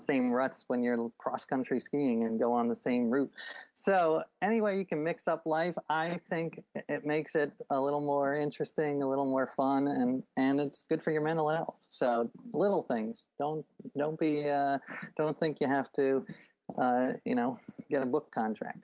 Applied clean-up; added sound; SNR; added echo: none; none; none; none.